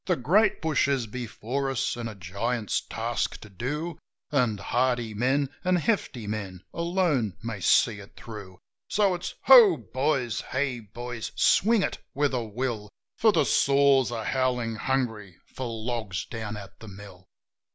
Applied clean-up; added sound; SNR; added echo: none; none; none; none.